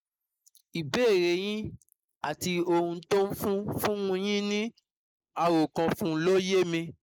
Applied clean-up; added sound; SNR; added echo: neural mask model Resemble Enhance denoiser.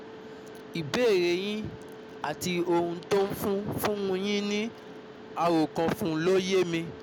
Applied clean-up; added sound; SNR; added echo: none; Mechanisms + Wind instrument, woodwind instrument; 15 dB; none.